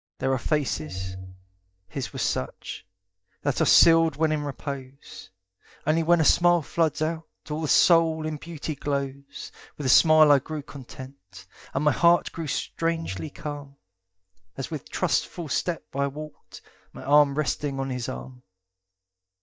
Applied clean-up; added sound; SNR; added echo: neural mask model DeepFilterNet 3.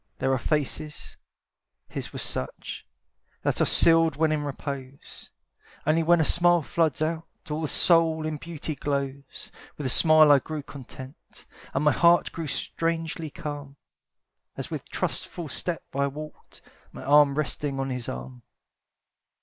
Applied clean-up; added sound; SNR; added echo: neural mask model Resemble Enhance denoiser.